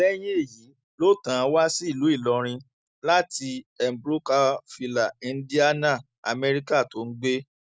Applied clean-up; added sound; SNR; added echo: none; none; none; none.